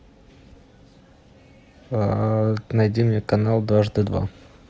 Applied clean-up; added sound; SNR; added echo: none; none; none; none.